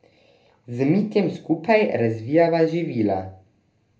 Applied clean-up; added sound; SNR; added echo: none; none; none; reverberation time 0.3 s.